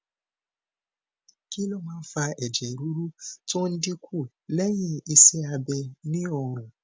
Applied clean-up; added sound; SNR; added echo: none; none; none; none.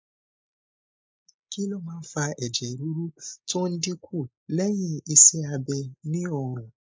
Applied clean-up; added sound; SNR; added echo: neural mask model Resemble Enhance denoiser.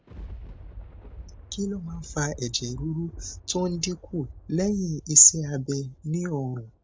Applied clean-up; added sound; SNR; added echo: none; Thunder; 17 dB; none.